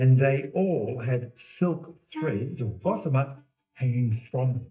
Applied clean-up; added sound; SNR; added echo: neural mask model DeepFilterNet 3.